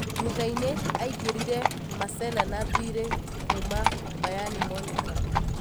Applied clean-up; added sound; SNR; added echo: none; Livestock, farm animals, working animals; -4 dB; none.